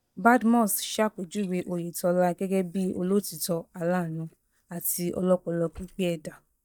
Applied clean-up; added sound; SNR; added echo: neural mask model DeepFilterNet 3.